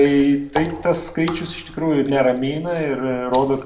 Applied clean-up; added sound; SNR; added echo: none; Water / Splash, splatter; 15 dB; reverberation time 0.5 s.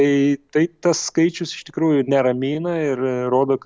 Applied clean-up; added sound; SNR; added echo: none; none; none; none.